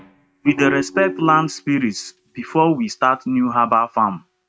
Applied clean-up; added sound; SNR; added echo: neural mask model RNNoise.